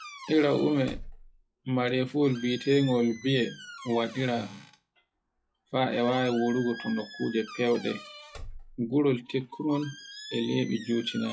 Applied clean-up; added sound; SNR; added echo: classical method log-MMSE.